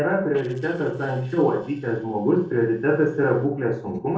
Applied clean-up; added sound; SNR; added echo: neural separator model SepFormer DNS4.